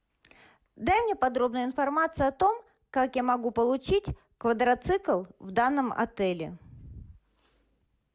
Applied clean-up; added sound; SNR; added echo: none; none; none; none.